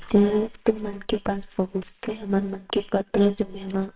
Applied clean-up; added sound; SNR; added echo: neural separator model SepFormer WHAMR!.